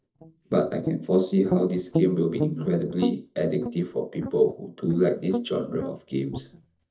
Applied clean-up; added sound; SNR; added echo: neural mask model DeepFilterNet 3.